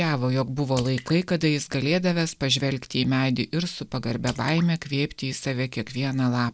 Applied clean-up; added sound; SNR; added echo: none; Drip / Splash, splatter; 20 dB; none.